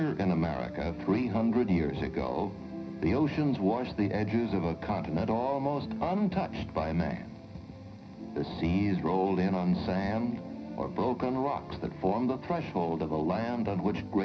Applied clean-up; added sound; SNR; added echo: none; none; none; reverberation time 0.4 s.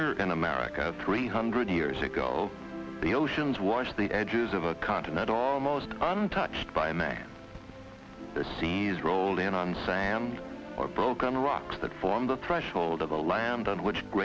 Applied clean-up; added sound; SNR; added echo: none; none; none; none.